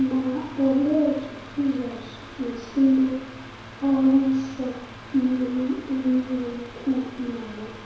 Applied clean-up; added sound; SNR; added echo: none; Mechanical fan; 17 dB; reverberation time 1.0 s.